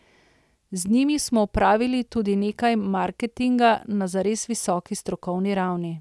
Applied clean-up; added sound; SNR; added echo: none; none; none; none.